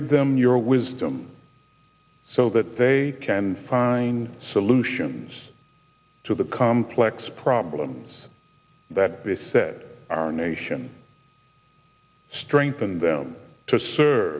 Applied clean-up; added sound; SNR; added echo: none; none; none; none.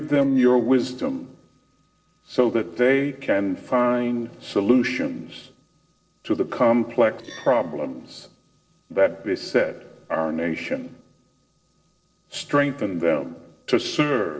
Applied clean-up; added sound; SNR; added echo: neural separator model SepFormer DNS4.